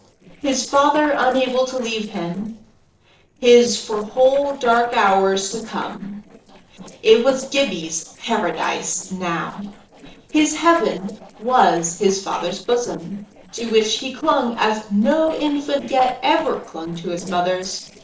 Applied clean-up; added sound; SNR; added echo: neural separator model SepFormer DNS4.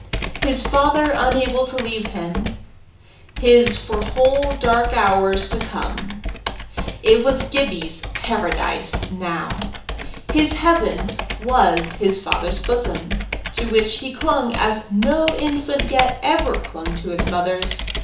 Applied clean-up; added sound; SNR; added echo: none; Computer keyboard; 6 dB; reverberation time 0.8 s.